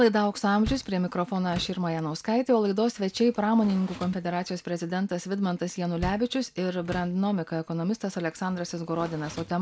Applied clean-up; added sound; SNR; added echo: none; Door; 17 dB; none.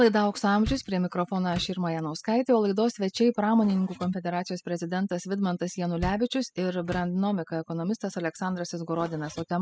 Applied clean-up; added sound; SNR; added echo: classical method spectral subtraction.